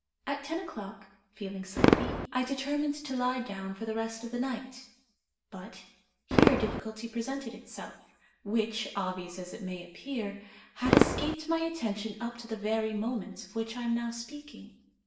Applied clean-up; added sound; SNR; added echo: none; Fireworks; 0 dB; reverberation time 0.7 s.